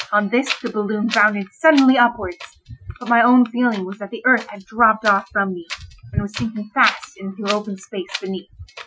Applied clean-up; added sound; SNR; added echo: classical method Wiener filter.